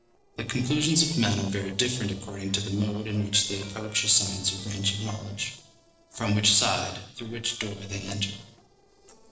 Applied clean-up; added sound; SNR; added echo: neural separator model SepFormer DNS4.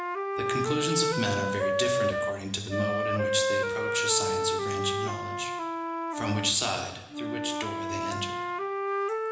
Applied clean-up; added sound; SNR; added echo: none; Wind instrument, woodwind instrument; -2 dB; reverberation time 1.0 s.